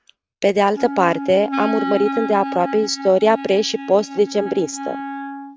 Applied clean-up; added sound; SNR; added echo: neural mask model RNNoise.